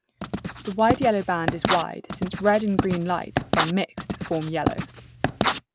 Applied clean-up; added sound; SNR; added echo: none; Writing; 1 dB; none.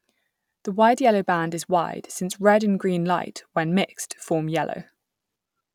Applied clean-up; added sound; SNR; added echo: none; none; none; none.